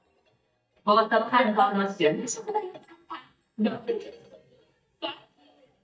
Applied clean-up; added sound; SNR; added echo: neural mask model DeepFilterNet 3.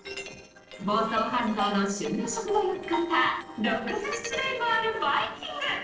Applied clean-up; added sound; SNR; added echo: neural separator model SepFormer DNS4.